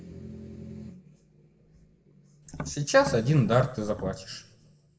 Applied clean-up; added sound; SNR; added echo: none; Tap; 10 dB; reverberation time 1.1 s.